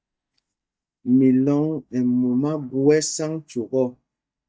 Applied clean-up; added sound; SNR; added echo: neural mask model DeepFilterNet 3.